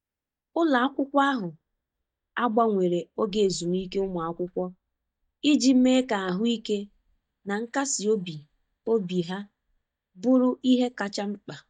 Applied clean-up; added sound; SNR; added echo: neural mask model DeepFilterNet 3.